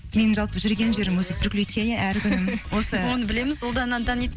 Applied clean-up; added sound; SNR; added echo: none; Fart; 18 dB; none.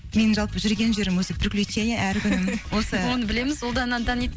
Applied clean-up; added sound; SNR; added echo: none; none; none; none.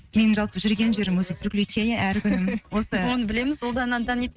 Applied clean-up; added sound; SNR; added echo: neural mask model RNNoise.